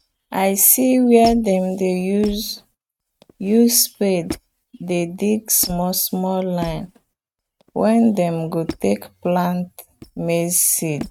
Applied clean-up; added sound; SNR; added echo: neural mask model RNNoise.